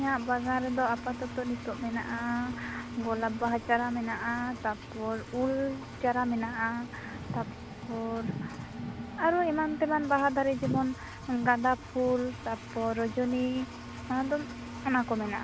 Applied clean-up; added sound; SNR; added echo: none; Engine; 11 dB; none.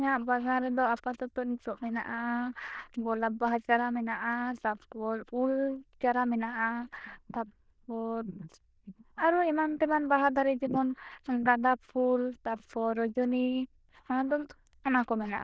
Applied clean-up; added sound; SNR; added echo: neural diffusion model UNIVERSE++.